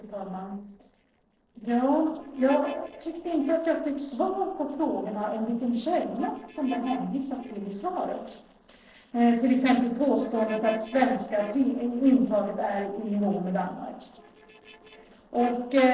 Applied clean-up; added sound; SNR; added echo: neural separator model SepFormer DNS4.